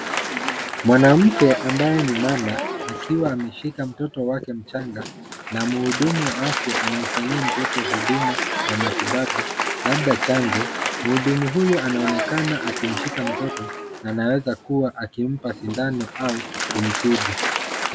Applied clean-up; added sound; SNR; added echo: none; Applause; 4 dB; none.